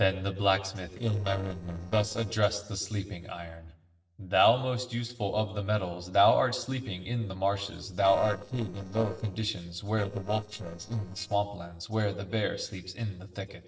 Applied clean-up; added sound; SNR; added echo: neural separator model SepFormer DNS4.